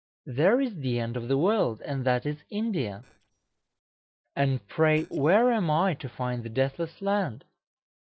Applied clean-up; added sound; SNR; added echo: neural separator model SepFormer DNS4.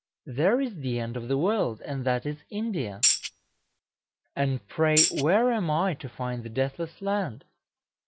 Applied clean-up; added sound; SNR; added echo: none; Tambourine; -1 dB; none.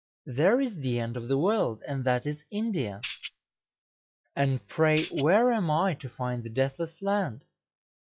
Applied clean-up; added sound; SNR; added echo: classical method log-MMSE.